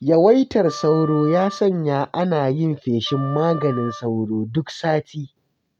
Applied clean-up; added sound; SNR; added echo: neural mask model RNNoise.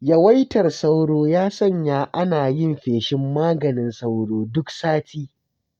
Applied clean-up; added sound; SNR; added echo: neural mask model DeepFilterNet 3.